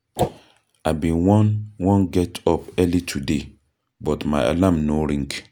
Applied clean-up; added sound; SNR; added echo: none; Whoosh, swoosh, swish; 4 dB; none.